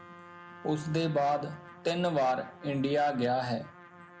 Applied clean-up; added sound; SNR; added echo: none; Trumpet; 19 dB; none.